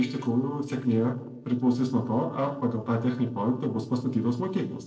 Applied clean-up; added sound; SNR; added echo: neural separator model SepFormer DNS4.